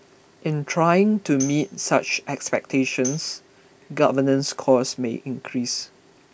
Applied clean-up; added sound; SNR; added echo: none; Tambourine; 16 dB; none.